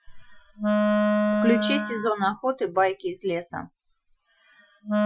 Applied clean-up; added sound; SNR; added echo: classical method Wiener filter.